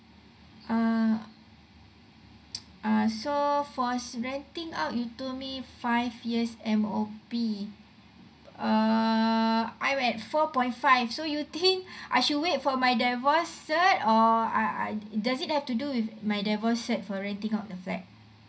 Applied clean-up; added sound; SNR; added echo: none; none; none; reverberation time 0.4 s.